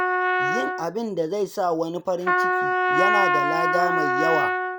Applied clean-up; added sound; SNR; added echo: none; Trumpet; -4 dB; none.